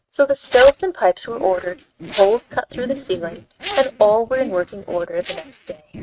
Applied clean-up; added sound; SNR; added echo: neural mask model RNNoise.